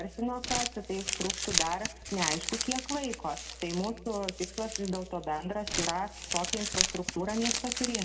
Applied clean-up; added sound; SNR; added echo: none; Crumpling, crinkling; 1 dB; reverberation time 1.0 s.